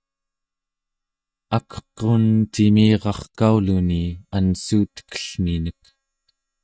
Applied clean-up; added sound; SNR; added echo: neural mask model DeepFilterNet 3.